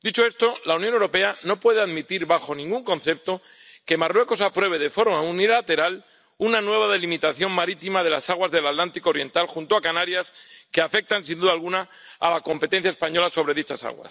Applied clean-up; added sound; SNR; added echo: none; none; none; none.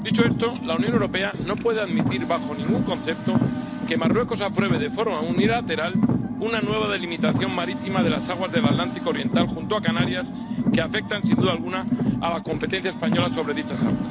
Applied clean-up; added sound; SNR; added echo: none; Car; -3 dB; none.